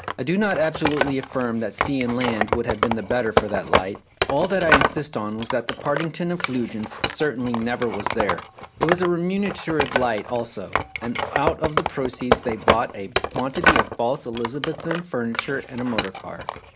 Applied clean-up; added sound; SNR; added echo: none; Wood; 1 dB; none.